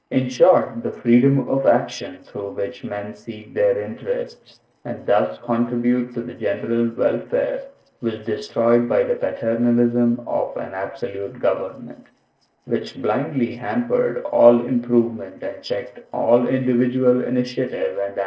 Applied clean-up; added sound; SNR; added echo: neural separator model SepFormer DNS4.